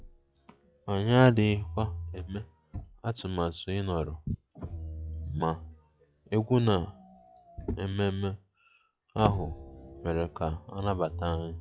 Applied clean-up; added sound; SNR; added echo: classical method log-MMSE.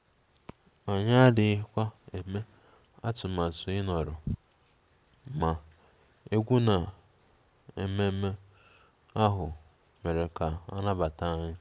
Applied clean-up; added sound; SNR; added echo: none; none; none; none.